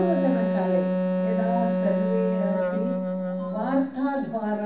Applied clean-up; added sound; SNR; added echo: none; Wind instrument, woodwind instrument; -2 dB; reverberation time 0.6 s.